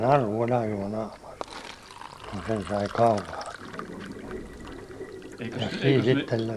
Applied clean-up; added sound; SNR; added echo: none; Sink (filling or washing); 12 dB; none.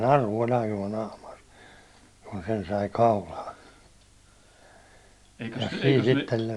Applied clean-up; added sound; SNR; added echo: none; none; none; none.